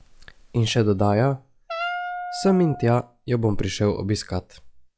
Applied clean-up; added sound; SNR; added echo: classical method log-MMSE.